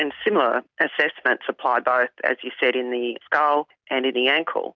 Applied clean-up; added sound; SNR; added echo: none; none; none; none.